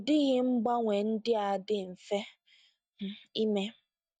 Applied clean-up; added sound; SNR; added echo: neural mask model DeepFilterNet 3.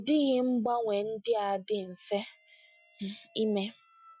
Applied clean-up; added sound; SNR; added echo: classical method Wiener filter.